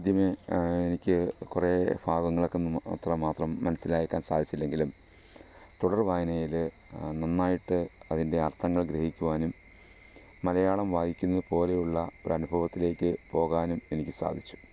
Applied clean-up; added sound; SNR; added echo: none; none; none; none.